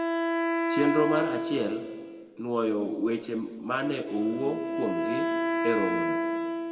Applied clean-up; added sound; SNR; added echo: none; Wind instrument, woodwind instrument; 0 dB; reverberation time 1.5 s.